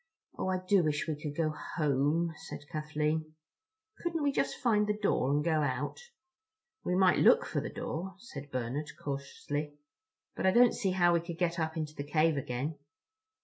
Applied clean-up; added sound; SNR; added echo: none; none; none; none.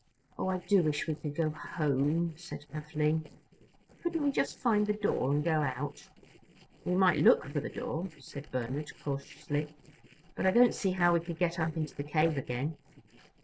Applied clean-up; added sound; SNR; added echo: neural separator model SepFormer DNS4.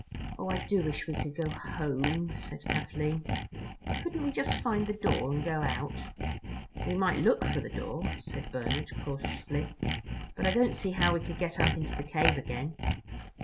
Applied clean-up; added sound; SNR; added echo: none; Sawing; 2 dB; none.